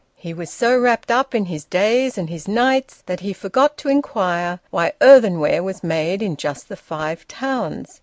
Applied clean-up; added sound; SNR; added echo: none; none; none; none.